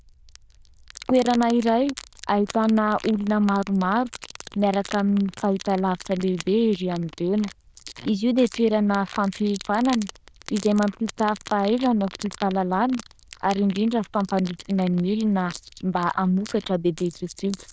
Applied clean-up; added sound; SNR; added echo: neural diffusion model UNIVERSE++.